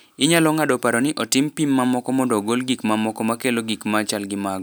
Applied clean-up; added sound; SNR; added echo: none; none; none; none.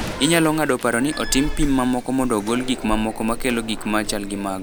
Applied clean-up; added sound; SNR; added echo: none; Slam; 8 dB; none.